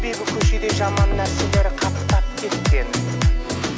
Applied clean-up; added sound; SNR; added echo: none; Bowed string instrument; 17 dB; none.